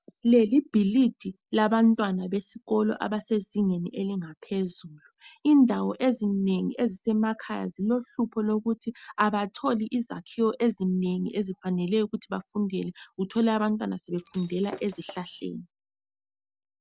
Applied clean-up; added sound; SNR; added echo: none; Shatter; 18 dB; none.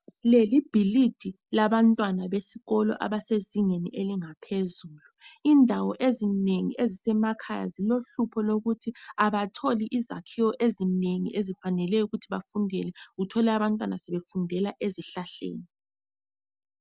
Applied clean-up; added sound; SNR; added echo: none; none; none; none.